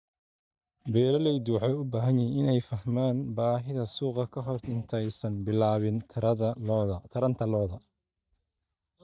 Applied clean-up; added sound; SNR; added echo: neural mask model DeepFilterNet 3.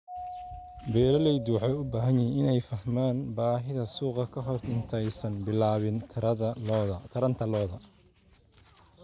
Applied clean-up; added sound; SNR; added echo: none; Doorbell; 13 dB; none.